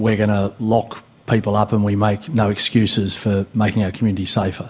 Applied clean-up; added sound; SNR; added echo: none; none; none; none.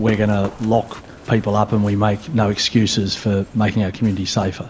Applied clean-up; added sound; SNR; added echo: none; Run; 19 dB; none.